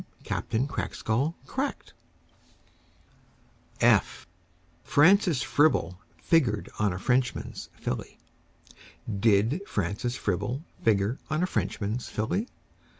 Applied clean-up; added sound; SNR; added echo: none; none; none; none.